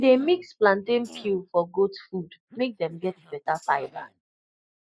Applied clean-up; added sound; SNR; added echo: neural mask model Resemble Enhance denoiser.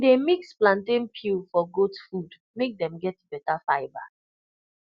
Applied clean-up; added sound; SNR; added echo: none; none; none; none.